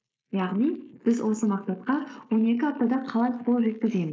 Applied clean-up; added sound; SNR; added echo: neural mask model Resemble Enhance denoiser.